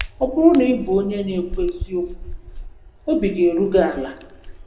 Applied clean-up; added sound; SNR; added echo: none; Hands; 13 dB; reverberation time 0.7 s.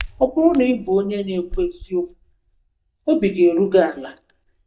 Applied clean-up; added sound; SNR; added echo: neural mask model DeepFilterNet 3.